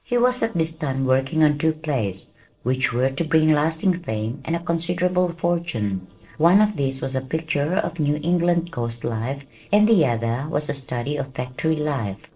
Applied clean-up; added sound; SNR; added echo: neural separator model SepFormer DNS4.